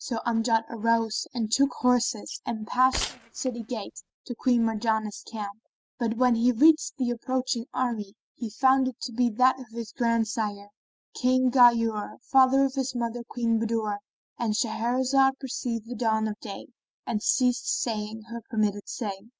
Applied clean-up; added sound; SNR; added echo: neural mask model RNNoise.